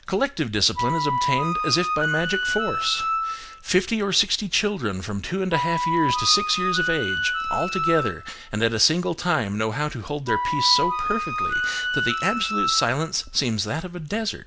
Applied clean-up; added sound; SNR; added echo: none; Wind instrument, woodwind instrument; 2 dB; none.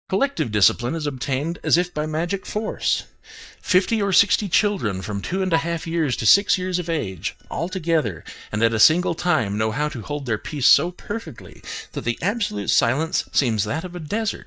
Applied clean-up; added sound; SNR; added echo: neural mask model DeepFilterNet 3.